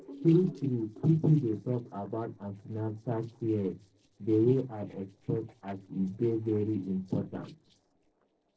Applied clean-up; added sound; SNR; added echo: neural separator model SepFormer DNS4.